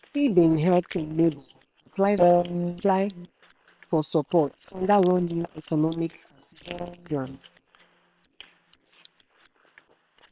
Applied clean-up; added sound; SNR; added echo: neural separator model SepFormer WHAM!.